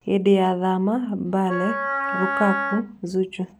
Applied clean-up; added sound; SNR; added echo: none; Wind instrument, woodwind instrument; 4 dB; none.